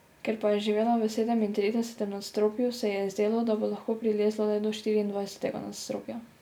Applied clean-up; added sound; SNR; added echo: none; none; none; none.